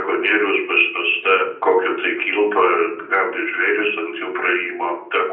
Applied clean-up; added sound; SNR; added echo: none; none; none; reverberation time 0.6 s.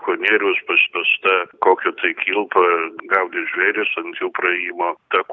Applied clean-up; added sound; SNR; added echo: none; none; none; none.